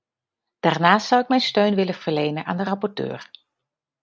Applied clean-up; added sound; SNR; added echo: none; none; none; none.